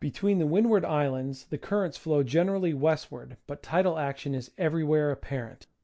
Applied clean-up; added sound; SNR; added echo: none; none; none; none.